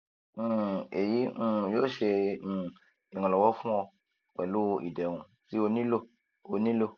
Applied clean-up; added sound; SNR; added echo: none; none; none; none.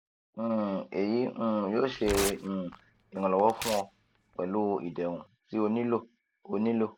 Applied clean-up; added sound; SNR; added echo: none; Tearing; 11 dB; none.